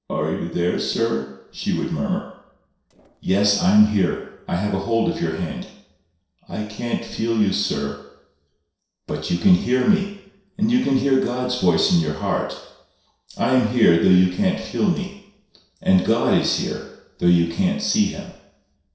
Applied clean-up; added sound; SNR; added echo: neural separator model SepFormer DNS4.